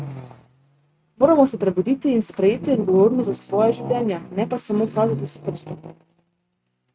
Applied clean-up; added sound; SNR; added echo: neural mask model RNNoise.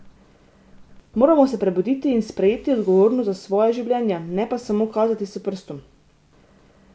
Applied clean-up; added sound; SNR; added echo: none; none; none; none.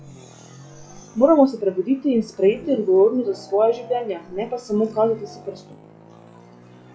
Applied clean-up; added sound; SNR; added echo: classical method log-MMSE.